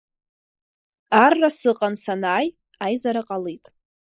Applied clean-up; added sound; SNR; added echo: neural mask model Resemble Enhance denoiser.